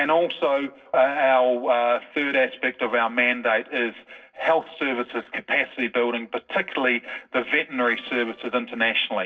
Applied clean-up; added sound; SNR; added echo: neural separator model SepFormer DNS4.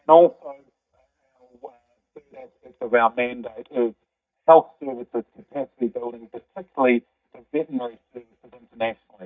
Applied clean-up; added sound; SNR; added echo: neural mask model DeepFilterNet 3.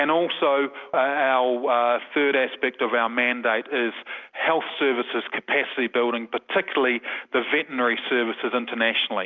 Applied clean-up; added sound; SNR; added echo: none; none; none; none.